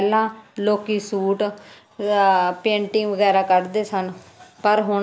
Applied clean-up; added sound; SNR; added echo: none; none; none; none.